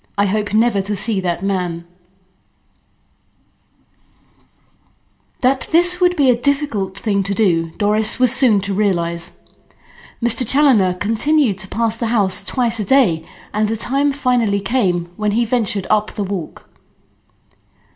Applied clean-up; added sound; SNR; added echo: none; none; none; reverberation time 0.5 s.